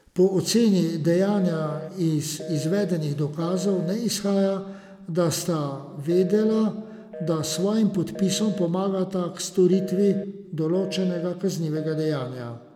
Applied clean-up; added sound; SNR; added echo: none; Telephone; 14 dB; none.